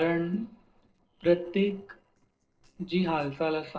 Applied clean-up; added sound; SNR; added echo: neural separator model SepFormer DNS4.